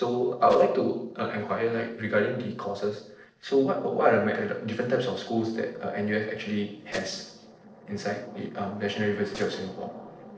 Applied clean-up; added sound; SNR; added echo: neural separator model SepFormer DNS4.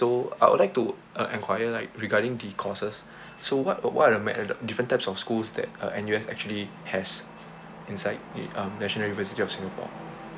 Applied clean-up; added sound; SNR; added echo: none; none; none; none.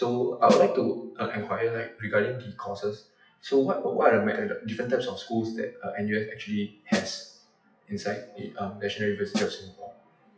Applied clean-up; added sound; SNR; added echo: classical method WPE with log-MMSE.